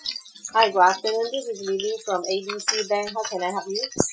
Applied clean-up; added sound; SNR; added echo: classical method Wiener filter.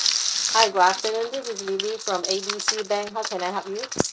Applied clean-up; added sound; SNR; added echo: neural mask model RNNoise.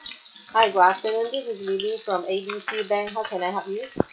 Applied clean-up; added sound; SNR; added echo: classical method log-MMSE.